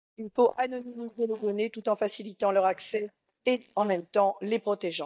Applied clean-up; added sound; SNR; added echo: neural mask model DeepFilterNet 3.